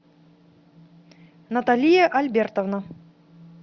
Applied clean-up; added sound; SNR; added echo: none; none; none; none.